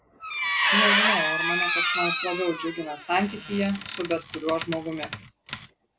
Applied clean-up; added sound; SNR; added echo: none; Squeak; -4 dB; none.